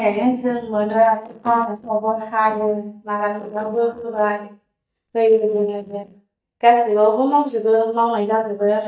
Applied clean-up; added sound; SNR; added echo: neural mask model DeepFilterNet 3.